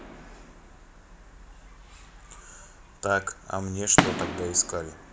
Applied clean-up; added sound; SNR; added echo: none; Fireworks; 2 dB; none.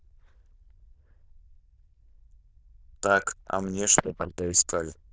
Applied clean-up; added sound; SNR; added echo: neural diffusion model UNIVERSE++.